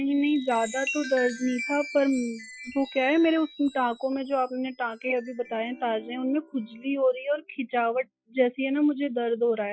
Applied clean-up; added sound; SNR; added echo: classical method Wiener filter.